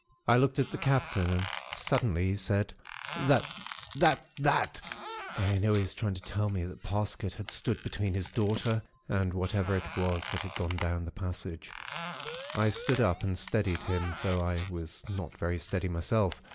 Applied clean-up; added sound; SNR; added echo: none; Squeak + Siren; 11 dB; none.